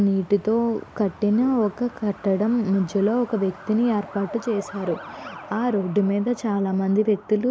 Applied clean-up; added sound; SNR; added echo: none; Truck; 19 dB; none.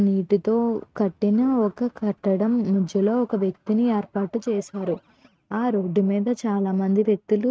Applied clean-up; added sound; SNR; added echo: neural mask model RNNoise.